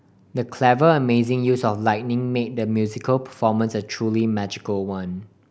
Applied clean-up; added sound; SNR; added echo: none; none; none; none.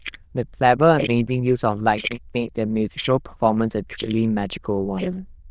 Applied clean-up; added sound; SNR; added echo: neural diffusion model UNIVERSE++.